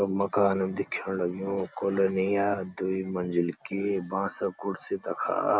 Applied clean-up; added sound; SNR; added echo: none; none; none; none.